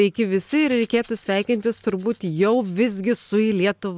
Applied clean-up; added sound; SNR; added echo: none; Rattle / Rattle (instrument); 19 dB; none.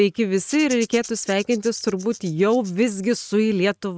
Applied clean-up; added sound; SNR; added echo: neural mask model RNNoise.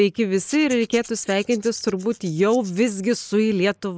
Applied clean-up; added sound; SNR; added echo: neural mask model Resemble Enhance denoiser.